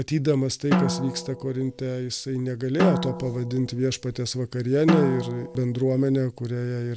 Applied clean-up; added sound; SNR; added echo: none; Drum; 4 dB; none.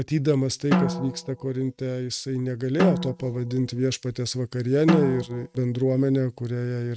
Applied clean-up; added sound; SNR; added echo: neural mask model RNNoise.